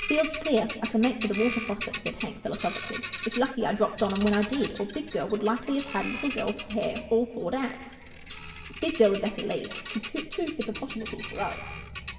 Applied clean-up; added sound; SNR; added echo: none; Bird vocalization, bird call, bird song; 1 dB; reverberation time 1.8 s.